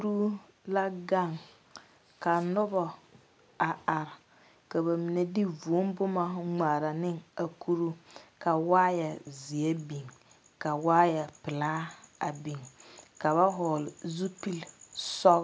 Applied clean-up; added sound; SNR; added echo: none; none; none; none.